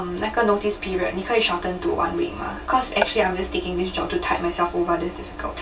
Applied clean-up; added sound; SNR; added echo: none; Marimba, xylophone; 0 dB; reverberation time 0.2 s.